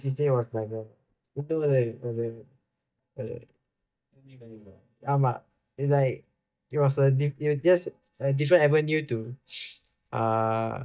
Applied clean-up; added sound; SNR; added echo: neural mask model DeepFilterNet 3.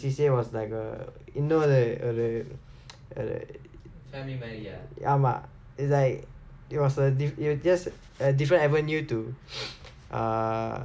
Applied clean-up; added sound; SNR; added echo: none; none; none; none.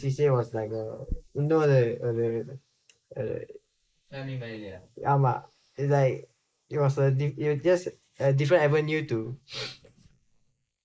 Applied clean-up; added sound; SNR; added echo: neural mask model Resemble Enhance denoiser.